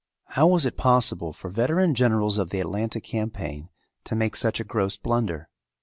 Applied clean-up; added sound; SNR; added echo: none; none; none; none.